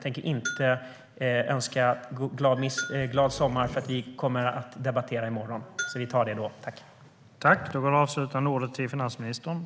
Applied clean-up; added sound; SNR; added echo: none; Bell + Burping, eructation; 14 dB; none.